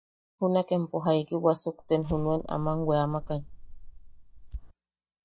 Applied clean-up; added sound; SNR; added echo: neural mask model DeepFilterNet 3.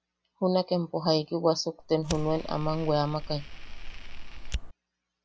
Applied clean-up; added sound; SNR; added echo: none; Fire; 6 dB; none.